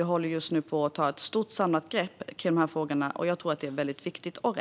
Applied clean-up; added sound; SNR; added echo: none; none; none; none.